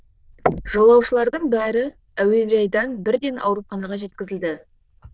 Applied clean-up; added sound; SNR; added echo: neural diffusion model UNIVERSE++.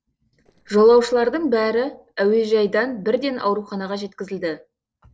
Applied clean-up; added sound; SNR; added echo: neural separator model SepFormer DNS4.